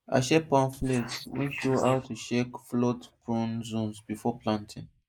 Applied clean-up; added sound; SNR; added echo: neural mask model Resemble Enhance denoiser.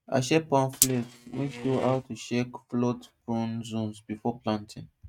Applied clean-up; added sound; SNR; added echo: neural mask model RNNoise.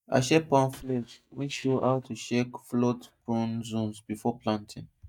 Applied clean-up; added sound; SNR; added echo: neural mask model DeepFilterNet 3.